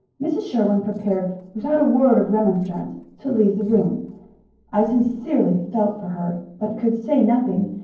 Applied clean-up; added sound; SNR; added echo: neural separator model SepFormer DNS4.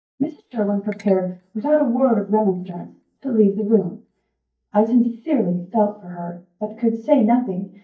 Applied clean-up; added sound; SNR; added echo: neural mask model DeepFilterNet 3.